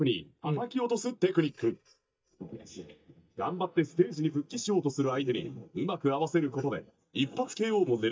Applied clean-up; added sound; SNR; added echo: neural mask model DeepFilterNet 3.